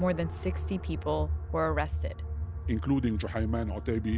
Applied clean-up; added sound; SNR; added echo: none; none; none; none.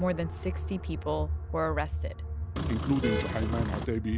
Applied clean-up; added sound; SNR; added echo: none; Vehicle horn, car horn, honking; 3 dB; none.